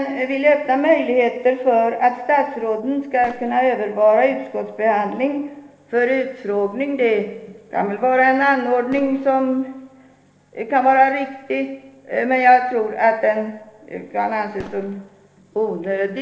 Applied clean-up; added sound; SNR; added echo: neural separator model SepFormer DNS4.